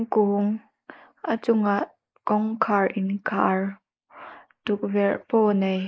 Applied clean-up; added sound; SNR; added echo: neural mask model Resemble Enhance denoiser.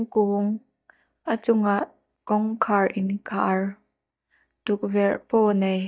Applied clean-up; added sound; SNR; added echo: neural mask model DeepFilterNet 3.